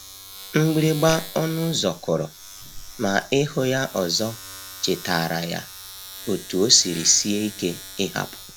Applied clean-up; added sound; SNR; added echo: none; Domestic sounds, home sounds; 15 dB; none.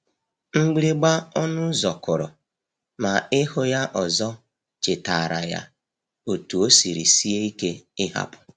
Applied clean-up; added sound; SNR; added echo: none; none; none; none.